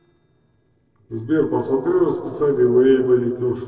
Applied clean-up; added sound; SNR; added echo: neural separator model SepFormer DNS4.